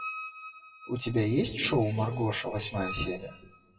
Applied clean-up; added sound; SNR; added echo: classical method WPE with log-MMSE.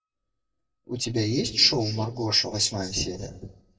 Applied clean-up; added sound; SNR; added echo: neural mask model DeepFilterNet 3.